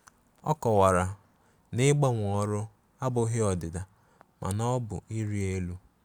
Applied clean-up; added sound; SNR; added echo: none; none; none; none.